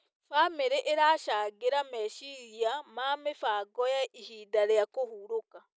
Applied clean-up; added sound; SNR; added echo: none; none; none; none.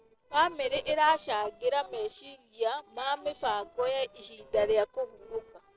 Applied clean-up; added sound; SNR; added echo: neural separator model SepFormer DNS4.